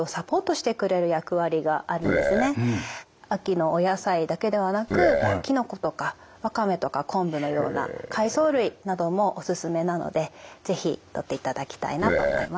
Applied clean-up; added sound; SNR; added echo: none; Burping, eructation; -2 dB; none.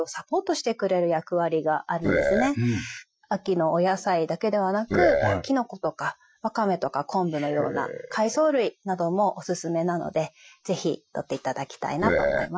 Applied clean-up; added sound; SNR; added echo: classical method Wiener filter.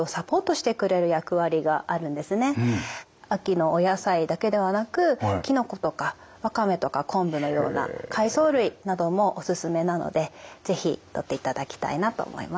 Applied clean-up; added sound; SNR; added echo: none; none; none; none.